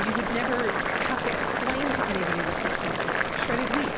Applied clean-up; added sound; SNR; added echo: none; Boiling; -4 dB; none.